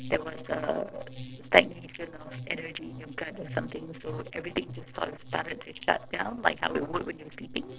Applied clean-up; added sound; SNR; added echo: neural separator model SepFormer DNS4.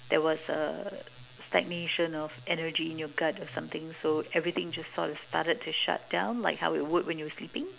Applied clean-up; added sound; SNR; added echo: none; none; none; none.